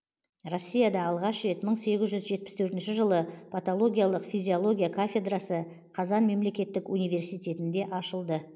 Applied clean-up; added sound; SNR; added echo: none; none; none; none.